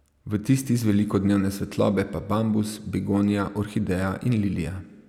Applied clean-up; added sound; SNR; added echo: none; none; none; none.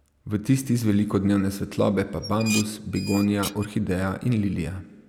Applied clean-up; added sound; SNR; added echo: none; Dishes, pots, and pans; 12 dB; none.